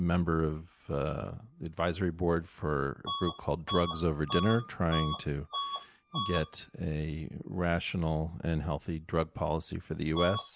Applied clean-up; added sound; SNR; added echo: none; Bus / Alarm; 10 dB; none.